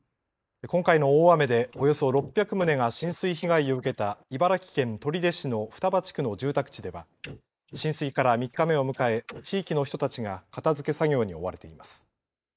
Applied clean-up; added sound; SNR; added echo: neural mask model Resemble Enhance denoiser.